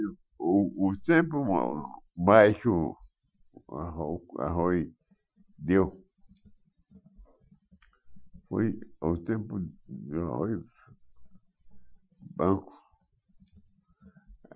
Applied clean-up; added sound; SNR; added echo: classical method Wiener filter.